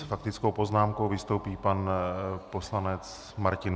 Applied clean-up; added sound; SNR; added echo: none; none; none; none.